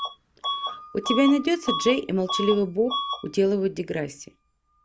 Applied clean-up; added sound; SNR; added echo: none; Bus / Alarm; 7 dB; none.